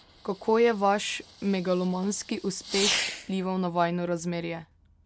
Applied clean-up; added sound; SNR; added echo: none; Fireworks; 9 dB; none.